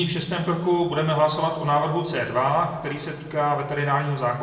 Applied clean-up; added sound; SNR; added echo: none; none; none; reverberation time 1.0 s.